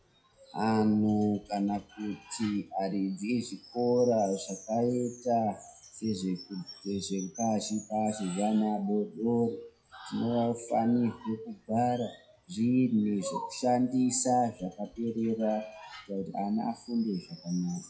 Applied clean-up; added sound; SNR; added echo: classical method WPE with log-MMSE.